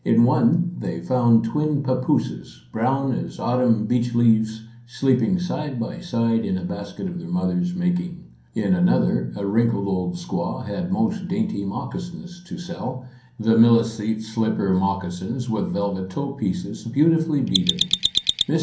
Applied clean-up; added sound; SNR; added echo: none; Mechanisms; 1 dB; reverberation time 0.6 s.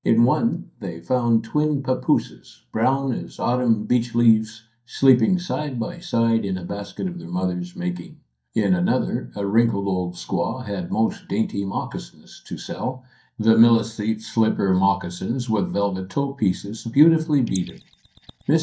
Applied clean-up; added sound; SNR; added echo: neural mask model DeepFilterNet 3.